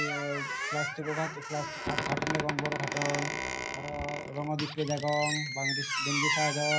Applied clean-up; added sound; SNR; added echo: none; Squeak; -1 dB; reverberation time 0.5 s.